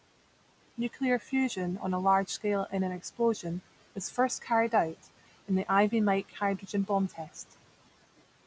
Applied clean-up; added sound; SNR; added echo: none; none; none; none.